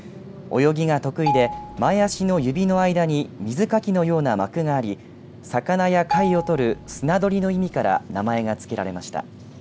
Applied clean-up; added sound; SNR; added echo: none; Marimba, xylophone; 8 dB; none.